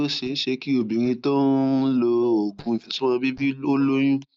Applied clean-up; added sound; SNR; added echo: neural mask model DeepFilterNet 3.